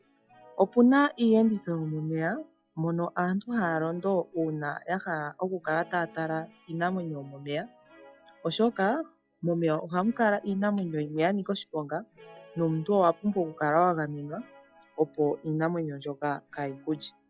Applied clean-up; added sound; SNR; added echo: classical method log-MMSE.